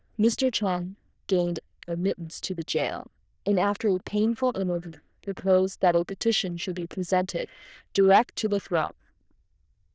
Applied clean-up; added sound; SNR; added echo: neural diffusion model UNIVERSE++.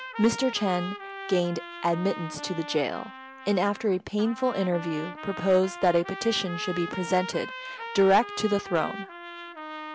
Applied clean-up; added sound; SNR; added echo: none; Trumpet; 11 dB; none.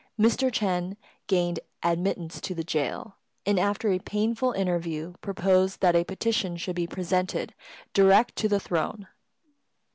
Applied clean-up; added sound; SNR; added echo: none; none; none; none.